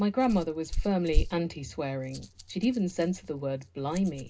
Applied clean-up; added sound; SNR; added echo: none; Rattle; 4 dB; reverberation time 0.2 s.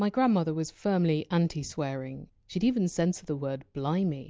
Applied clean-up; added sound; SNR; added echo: none; none; none; none.